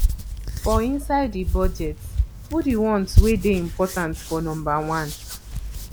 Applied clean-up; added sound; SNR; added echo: none; Hands; 0 dB; none.